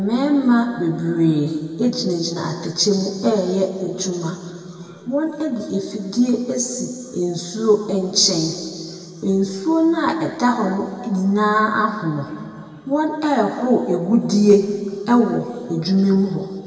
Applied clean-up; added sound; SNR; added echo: none; none; none; reverberation time 2.2 s.